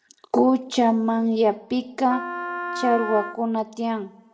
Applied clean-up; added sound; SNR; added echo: none; Wind instrument, woodwind instrument; 8 dB; reverberation time 1.2 s.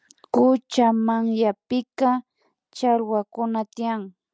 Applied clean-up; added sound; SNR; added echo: none; none; none; none.